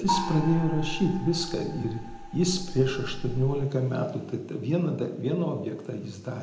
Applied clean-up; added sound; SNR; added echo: none; Gong; 5 dB; reverberation time 0.8 s.